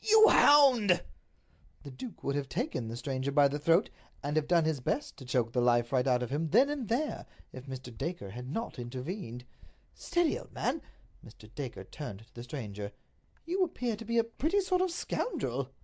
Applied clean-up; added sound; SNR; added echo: none; none; none; none.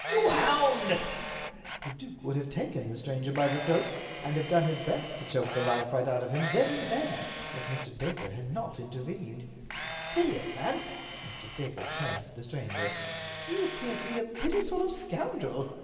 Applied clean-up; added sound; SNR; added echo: none; Camera; 6 dB; reverberation time 2.4 s.